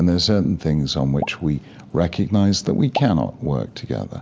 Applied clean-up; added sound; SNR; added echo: none; Explosion; 16 dB; none.